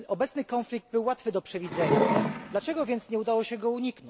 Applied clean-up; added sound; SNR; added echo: none; Wood; -2 dB; none.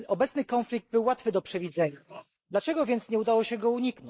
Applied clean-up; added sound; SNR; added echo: neural mask model Resemble Enhance denoiser.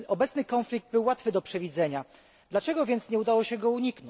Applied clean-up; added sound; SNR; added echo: none; none; none; none.